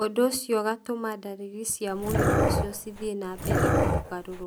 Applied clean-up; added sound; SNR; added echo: none; Dog; -5 dB; none.